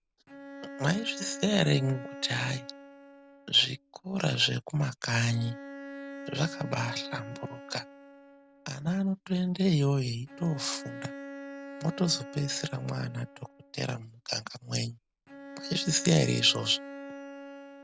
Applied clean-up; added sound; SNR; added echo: none; Bowed string instrument; 14 dB; none.